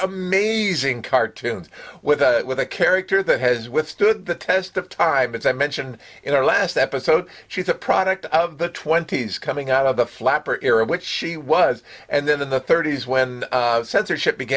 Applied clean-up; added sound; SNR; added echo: none; none; none; none.